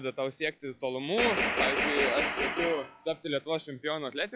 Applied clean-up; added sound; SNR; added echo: classical method log-MMSE.